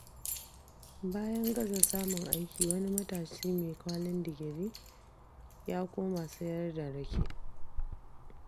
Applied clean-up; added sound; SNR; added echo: none; Keys jangling; 2 dB; none.